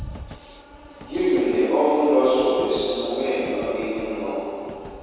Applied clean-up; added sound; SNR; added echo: none; Train; 17 dB; reverberation time 2.2 s.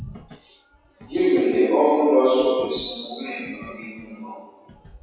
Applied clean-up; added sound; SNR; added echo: classical method WPE with log-MMSE.